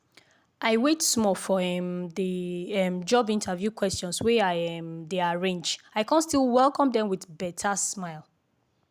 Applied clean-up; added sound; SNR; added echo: none; none; none; none.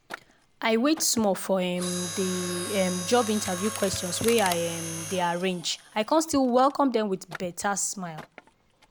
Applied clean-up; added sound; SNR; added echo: none; Mechanisms; 11 dB; none.